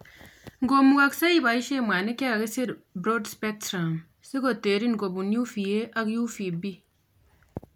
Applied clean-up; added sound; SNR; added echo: none; none; none; none.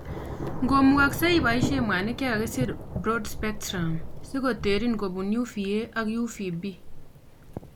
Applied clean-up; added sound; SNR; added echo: none; Thunder / Rain; 7 dB; none.